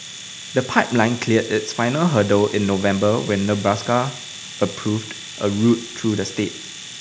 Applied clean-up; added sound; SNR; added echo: none; Domestic sounds, home sounds; 14 dB; none.